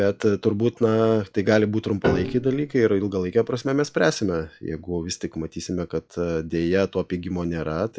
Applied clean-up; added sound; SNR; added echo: classical method log-MMSE.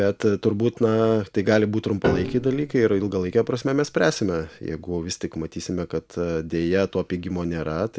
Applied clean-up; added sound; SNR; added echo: none; Piano; 10 dB; none.